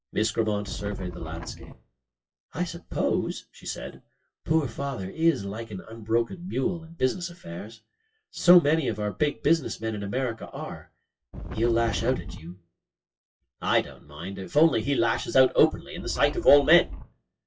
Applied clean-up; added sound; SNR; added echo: classical method WPE with log-MMSE.